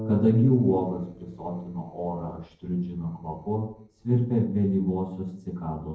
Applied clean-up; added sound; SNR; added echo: neural separator model SepFormer DNS4.